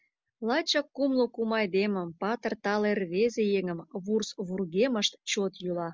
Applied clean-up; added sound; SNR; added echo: none; none; none; none.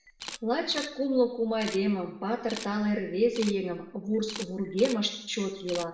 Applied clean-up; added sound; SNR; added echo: none; Camera; 16 dB; reverberation time 0.7 s.